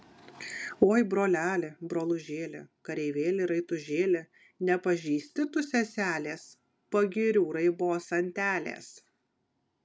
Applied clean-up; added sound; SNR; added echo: none; none; none; none.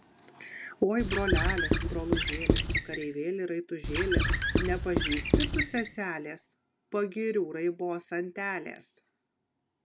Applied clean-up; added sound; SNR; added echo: none; Squeak / Writing; -4 dB; none.